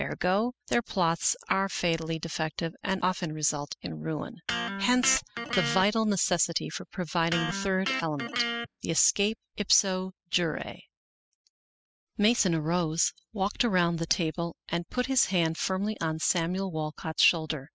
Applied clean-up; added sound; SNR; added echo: classical method spectral subtraction.